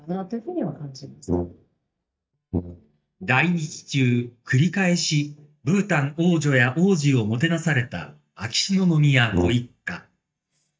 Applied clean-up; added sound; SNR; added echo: neural mask model DeepFilterNet 3.